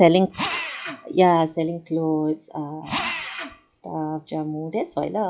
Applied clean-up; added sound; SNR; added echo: classical method log-MMSE.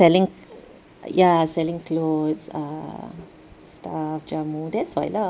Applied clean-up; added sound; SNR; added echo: none; none; none; none.